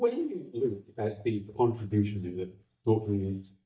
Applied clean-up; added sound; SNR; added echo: neural mask model DeepFilterNet 3.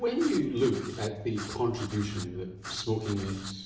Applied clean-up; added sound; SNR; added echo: none; Writing; 13 dB; reverberation time 0.7 s.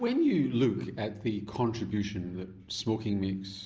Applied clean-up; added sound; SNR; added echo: none; none; none; none.